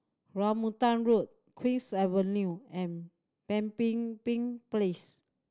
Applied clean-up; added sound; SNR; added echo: none; none; none; none.